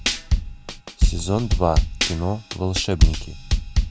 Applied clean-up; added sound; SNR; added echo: none; Drum kit; -5 dB; none.